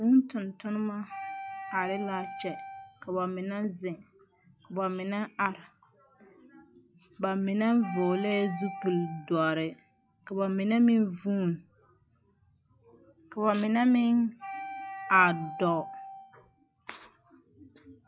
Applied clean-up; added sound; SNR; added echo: classical method log-MMSE.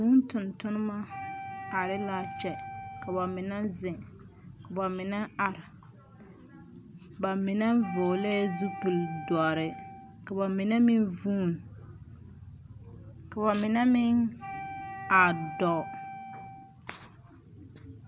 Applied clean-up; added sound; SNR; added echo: none; Wind instrument, woodwind instrument; 11 dB; none.